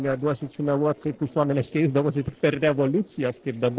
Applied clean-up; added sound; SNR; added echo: neural separator model SepFormer DNS4.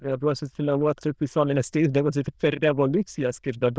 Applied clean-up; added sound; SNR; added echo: neural diffusion model UNIVERSE++.